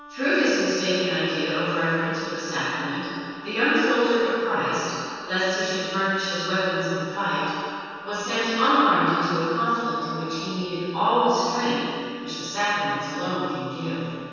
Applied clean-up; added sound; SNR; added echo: none; Wind instrument, woodwind instrument; 18 dB; reverberation time 2.2 s.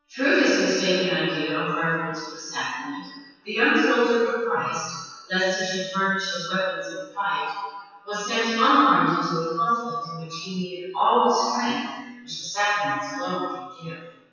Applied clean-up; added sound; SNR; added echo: classical method WPE with log-MMSE.